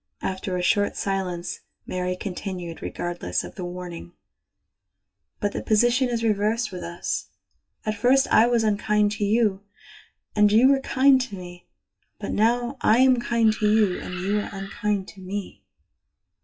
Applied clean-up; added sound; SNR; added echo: classical method WPE with log-MMSE.